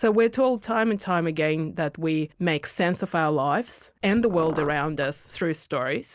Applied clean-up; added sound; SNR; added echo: none; Car; 14 dB; none.